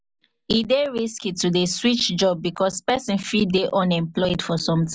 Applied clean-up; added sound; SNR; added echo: none; none; none; none.